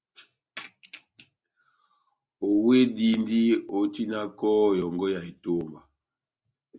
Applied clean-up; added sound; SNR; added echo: none; none; none; none.